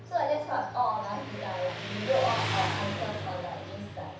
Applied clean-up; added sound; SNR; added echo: none; Motorcycle; 5 dB; reverberation time 0.6 s.